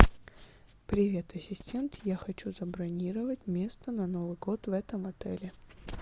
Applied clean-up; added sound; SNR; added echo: none; none; none; none.